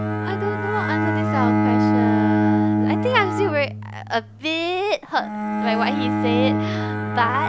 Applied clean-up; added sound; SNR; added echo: none; Bowed string instrument; -4 dB; none.